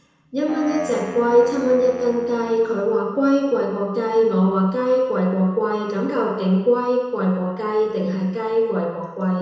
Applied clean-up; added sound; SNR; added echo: none; Wind instrument, woodwind instrument; 15 dB; reverberation time 1.0 s.